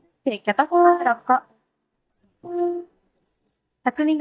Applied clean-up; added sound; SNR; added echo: neural mask model DeepFilterNet 3.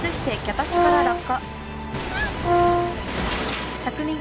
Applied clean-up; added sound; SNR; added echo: none; Brass instrument; -3 dB; none.